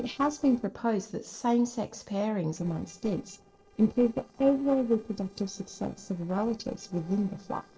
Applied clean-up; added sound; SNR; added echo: neural separator model SepFormer DNS4.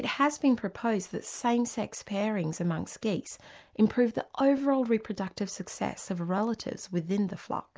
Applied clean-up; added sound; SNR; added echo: none; none; none; none.